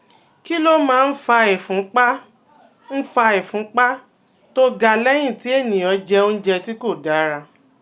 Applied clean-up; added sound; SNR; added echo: none; none; none; none.